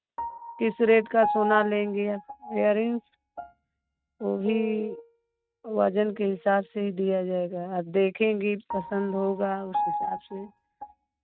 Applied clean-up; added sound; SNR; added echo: neural mask model RNNoise.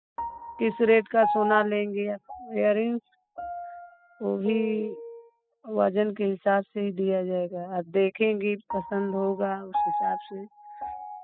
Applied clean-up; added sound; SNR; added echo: classical method spectral subtraction.